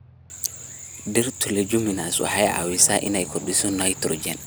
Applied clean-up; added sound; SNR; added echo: none; Aircraft; 18 dB; none.